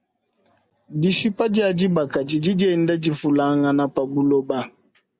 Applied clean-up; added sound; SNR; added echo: none; none; none; none.